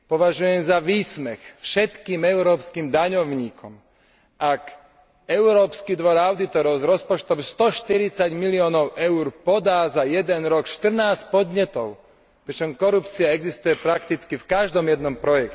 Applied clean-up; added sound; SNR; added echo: none; none; none; none.